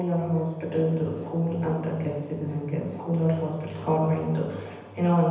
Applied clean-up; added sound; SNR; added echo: none; none; none; reverberation time 1.1 s.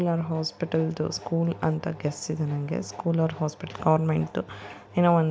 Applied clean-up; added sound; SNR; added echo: none; none; none; none.